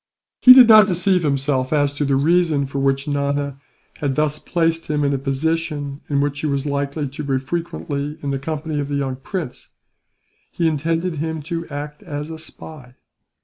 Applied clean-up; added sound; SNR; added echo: neural mask model Resemble Enhance denoiser.